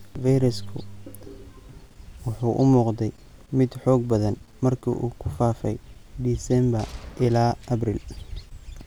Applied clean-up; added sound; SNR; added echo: none; Gunshot, gunfire; 19 dB; none.